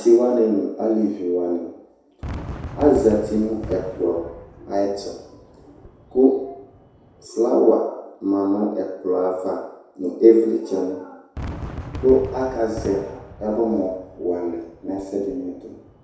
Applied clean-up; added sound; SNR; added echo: none; Fireworks; 16 dB; reverberation time 0.7 s.